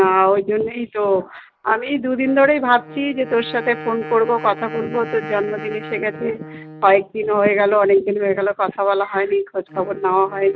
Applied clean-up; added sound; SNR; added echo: neural mask model RNNoise.